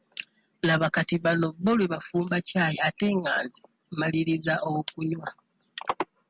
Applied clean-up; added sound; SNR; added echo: none; none; none; none.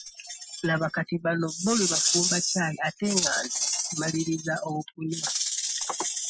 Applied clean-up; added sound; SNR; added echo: classical method Wiener filter.